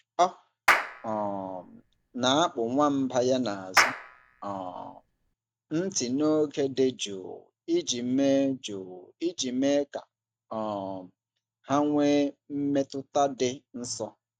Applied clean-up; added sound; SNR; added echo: none; Clapping; 1 dB; none.